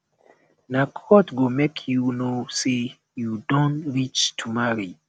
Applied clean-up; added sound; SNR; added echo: none; none; none; none.